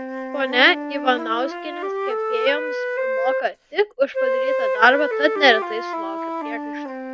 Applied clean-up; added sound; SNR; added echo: none; Wind instrument, woodwind instrument; 3 dB; none.